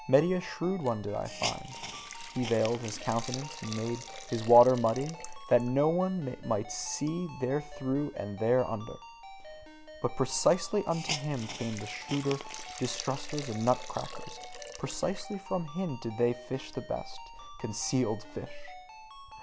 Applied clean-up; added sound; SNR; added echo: none; Ringtone + Hiss; 13 dB; none.